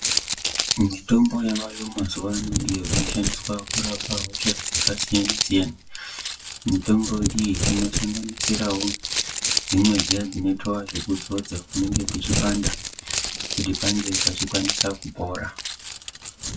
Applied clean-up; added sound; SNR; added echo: none; Crumpling, crinkling; 1 dB; reverberation time 0.2 s.